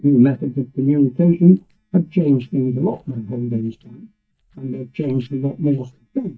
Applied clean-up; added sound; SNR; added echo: neural mask model DeepFilterNet 3.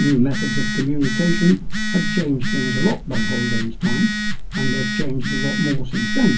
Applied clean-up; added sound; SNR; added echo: none; Telephone; 0 dB; reverberation time 0.4 s.